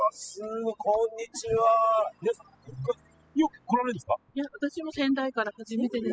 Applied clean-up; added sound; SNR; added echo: classical method spectral subtraction.